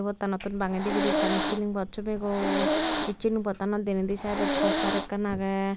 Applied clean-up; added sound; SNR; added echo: none; Hiss; -1 dB; none.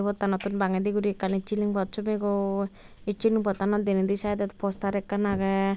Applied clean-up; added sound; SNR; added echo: none; none; none; none.